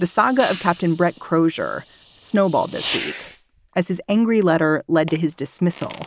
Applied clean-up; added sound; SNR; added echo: none; Fireworks + Hi-hat; 13 dB; none.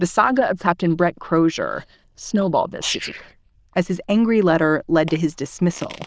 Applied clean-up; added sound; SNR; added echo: neural diffusion model UNIVERSE++.